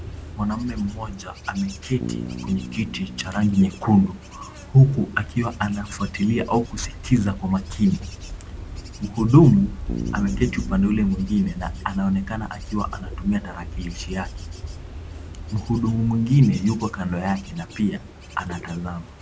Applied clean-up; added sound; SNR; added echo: none; Bass guitar + Wind / Bird / Insect; 11 dB; none.